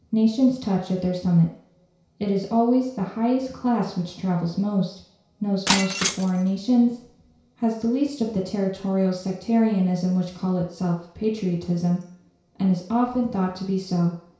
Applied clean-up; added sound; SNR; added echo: none; Shatter; 5 dB; reverberation time 0.6 s.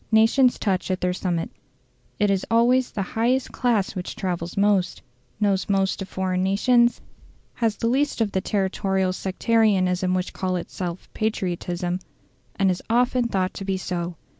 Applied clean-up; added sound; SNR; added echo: none; none; none; none.